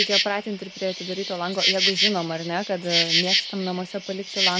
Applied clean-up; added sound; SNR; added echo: none; Insect; -2 dB; none.